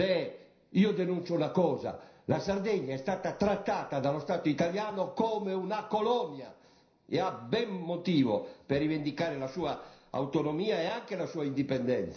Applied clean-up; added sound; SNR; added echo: none; none; none; reverberation time 0.5 s.